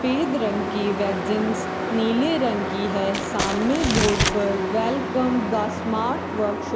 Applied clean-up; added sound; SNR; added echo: none; Crumpling, crinkling + Truck; 2 dB; none.